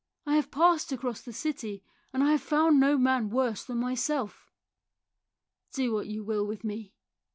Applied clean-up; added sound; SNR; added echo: none; none; none; none.